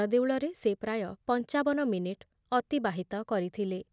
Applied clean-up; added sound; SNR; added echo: none; none; none; none.